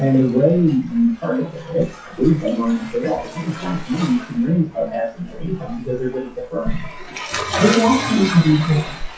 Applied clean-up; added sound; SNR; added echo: classical method WPE with log-MMSE.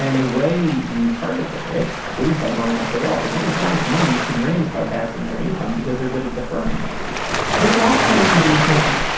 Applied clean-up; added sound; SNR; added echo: none; Waves, surf; 1 dB; reverberation time 0.6 s.